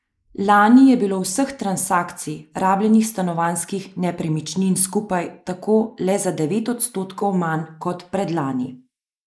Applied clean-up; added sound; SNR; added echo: neural mask model Resemble Enhance denoiser.